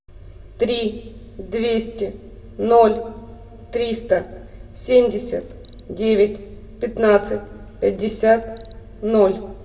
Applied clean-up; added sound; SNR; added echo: none; Camera; 11 dB; reverberation time 0.8 s.